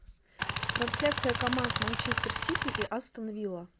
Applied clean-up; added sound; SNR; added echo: none; Tools; -2 dB; none.